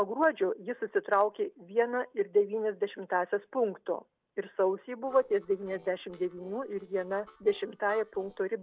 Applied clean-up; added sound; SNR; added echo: neural separator model SepFormer DNS4.